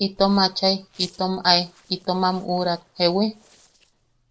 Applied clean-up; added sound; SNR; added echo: neural separator model SepFormer DNS4.